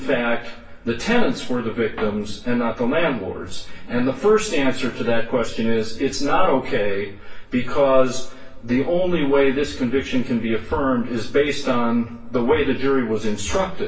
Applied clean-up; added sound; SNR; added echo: none; Guitar; 18 dB; reverberation time 0.3 s.